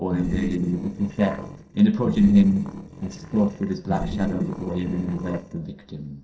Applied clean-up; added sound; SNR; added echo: neural separator model SepFormer DNS4.